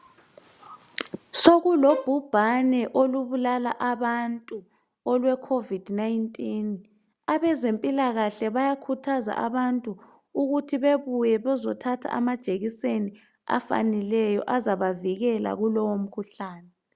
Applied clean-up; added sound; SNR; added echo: none; Bowed string instrument; 12 dB; none.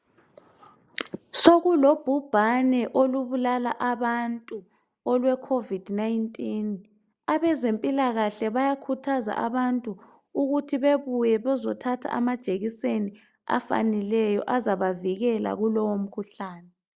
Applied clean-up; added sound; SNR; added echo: neural mask model Resemble Enhance denoiser.